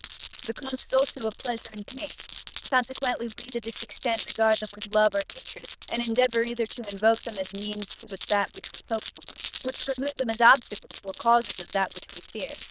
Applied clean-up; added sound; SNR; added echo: neural diffusion model UNIVERSE++.